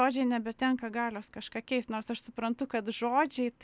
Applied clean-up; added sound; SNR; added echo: none; none; none; none.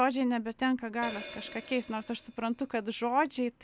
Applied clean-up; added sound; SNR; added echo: none; Hi-hat; 15 dB; none.